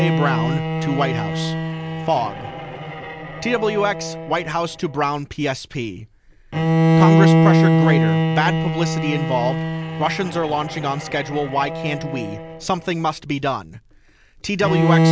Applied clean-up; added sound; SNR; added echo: none; Bowed string instrument; -3 dB; none.